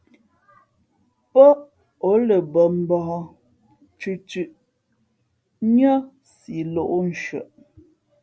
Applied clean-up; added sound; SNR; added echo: none; none; none; none.